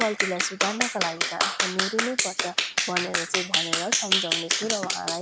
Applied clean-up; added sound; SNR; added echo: none; Clapping; -5 dB; none.